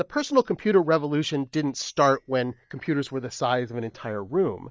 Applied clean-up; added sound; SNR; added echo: neural mask model DeepFilterNet 3.